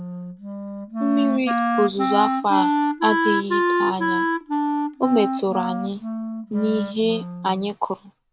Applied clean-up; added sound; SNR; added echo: none; Wind instrument, woodwind instrument; 0 dB; none.